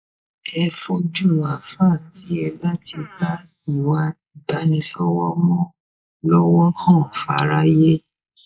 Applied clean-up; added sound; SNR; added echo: neural mask model Resemble Enhance denoiser.